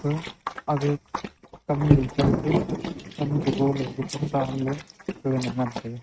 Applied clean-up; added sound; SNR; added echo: neural mask model RNNoise.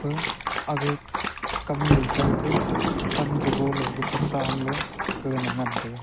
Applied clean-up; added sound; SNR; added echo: none; Dog + Thunder; -3 dB; none.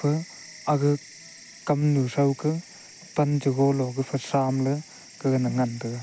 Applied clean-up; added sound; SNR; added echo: none; none; none; none.